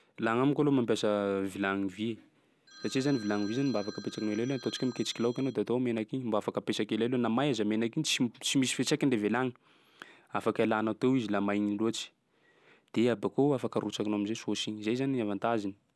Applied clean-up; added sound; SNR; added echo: none; Telephone; 19 dB; none.